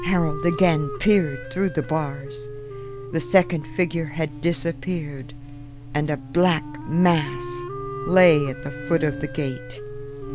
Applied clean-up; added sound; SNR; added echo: none; Buzz + Wind instrument, woodwind instrument; 10 dB; none.